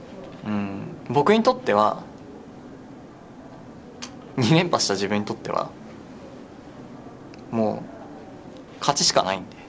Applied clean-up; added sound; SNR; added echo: none; none; none; none.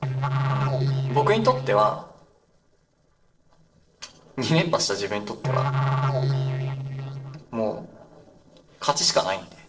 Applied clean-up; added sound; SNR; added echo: neural separator model SepFormer DNS4.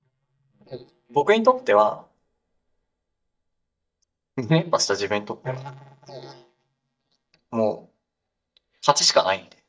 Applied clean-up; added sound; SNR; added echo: neural mask model DeepFilterNet 3.